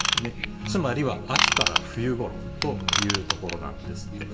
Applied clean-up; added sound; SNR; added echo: none; Ratchet, pawl / Tools; -1 dB; reverberation time 2.9 s.